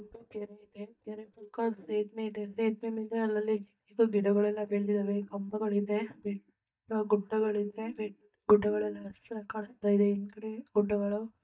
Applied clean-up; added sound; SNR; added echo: neural mask model DeepFilterNet 3.